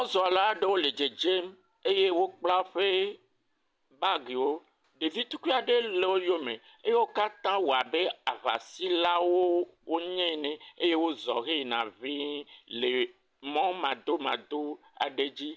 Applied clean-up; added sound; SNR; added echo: none; none; none; none.